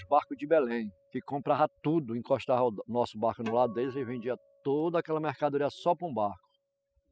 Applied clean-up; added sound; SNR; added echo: classical method spectral subtraction.